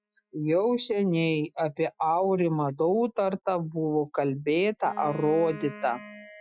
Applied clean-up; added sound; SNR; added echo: classical method Wiener filter.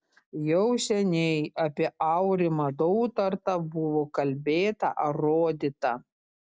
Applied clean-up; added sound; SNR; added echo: none; none; none; none.